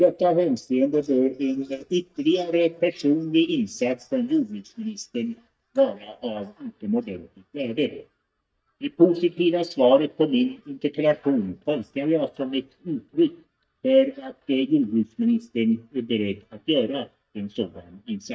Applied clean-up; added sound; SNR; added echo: neural mask model DeepFilterNet 3.